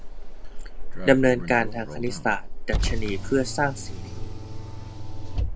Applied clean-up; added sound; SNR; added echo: none; Car; 1 dB; none.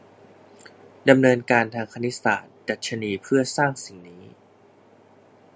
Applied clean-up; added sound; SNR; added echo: none; none; none; none.